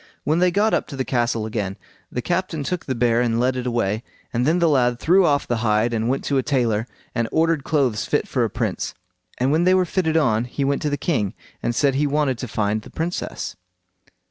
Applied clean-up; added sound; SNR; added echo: none; none; none; none.